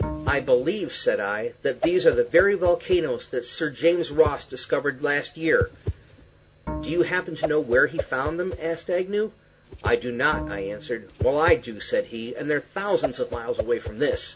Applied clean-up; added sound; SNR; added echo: none; Whoosh, swoosh, swish + Bowed string instrument; 10 dB; none.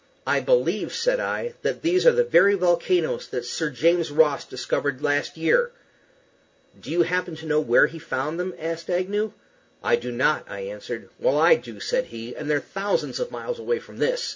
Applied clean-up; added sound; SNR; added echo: none; none; none; none.